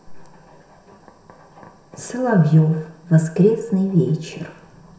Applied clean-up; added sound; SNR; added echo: none; none; none; reverberation time 0.7 s.